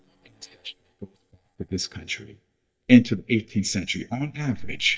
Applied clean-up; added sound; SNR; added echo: neural mask model DeepFilterNet 3.